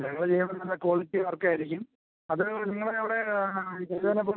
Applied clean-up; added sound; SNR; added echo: none; none; none; none.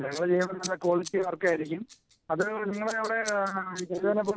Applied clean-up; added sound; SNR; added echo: none; Scissors; 18 dB; none.